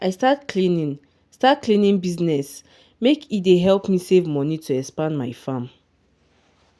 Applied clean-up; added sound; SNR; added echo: none; none; none; none.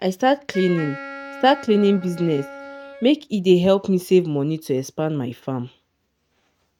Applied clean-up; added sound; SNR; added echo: neural mask model RNNoise.